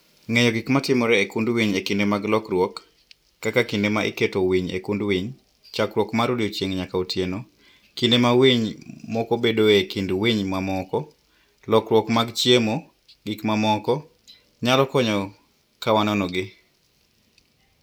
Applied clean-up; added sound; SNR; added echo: none; none; none; none.